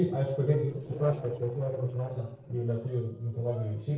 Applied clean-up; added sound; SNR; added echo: neural separator model SepFormer DNS4.